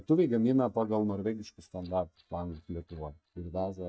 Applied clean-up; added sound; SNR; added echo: neural mask model DeepFilterNet 3.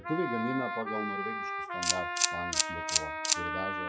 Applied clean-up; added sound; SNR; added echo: classical method log-MMSE.